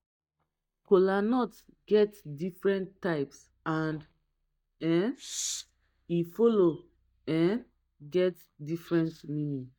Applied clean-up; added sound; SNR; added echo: neural mask model DeepFilterNet 3.